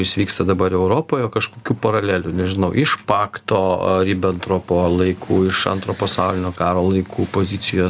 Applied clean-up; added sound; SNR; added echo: none; none; none; none.